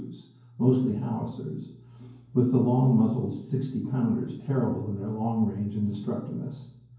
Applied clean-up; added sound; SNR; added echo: none; none; none; reverberation time 0.9 s.